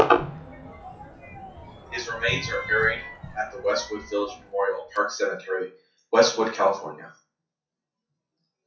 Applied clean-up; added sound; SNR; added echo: classical method WPE with log-MMSE.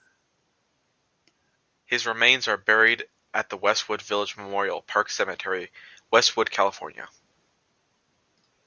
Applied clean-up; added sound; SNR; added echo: none; none; none; none.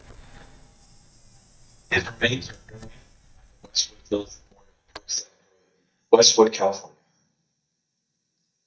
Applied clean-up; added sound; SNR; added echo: neural mask model DeepFilterNet 3.